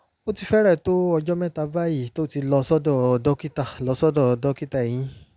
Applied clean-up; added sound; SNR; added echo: none; none; none; none.